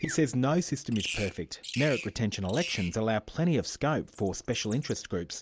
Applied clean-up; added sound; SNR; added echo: none; Bird vocalization, bird call, bird song; 13 dB; none.